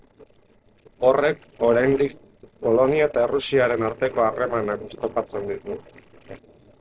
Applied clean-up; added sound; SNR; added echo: neural separator model SepFormer DNS4.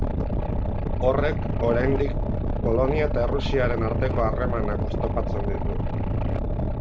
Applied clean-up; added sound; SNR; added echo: none; Boat, Water vehicle; -3 dB; none.